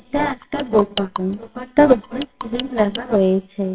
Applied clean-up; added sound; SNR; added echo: neural separator model SepFormer WHAMR!.